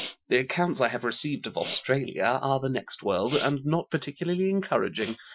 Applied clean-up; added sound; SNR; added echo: classical method Wiener filter.